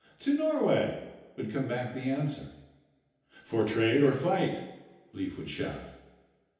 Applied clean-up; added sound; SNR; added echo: none; none; none; reverberation time 0.9 s.